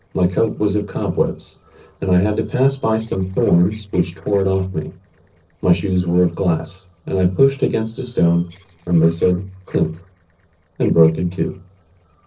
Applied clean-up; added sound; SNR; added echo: neural separator model SepFormer DNS4.